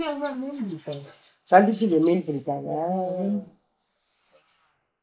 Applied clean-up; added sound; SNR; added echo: neural mask model Resemble Enhance denoiser.